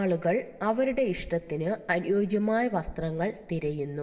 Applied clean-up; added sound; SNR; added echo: none; none; none; reverberation time 1.8 s.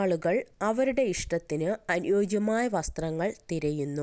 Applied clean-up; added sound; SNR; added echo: none; none; none; none.